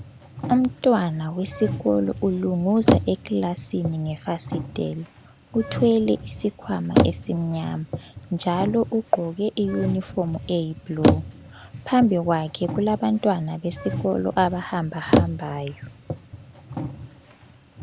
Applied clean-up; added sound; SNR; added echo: none; Bicycle; 4 dB; none.